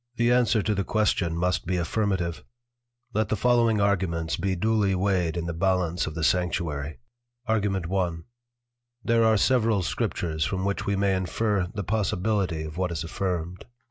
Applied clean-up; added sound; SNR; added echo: none; none; none; none.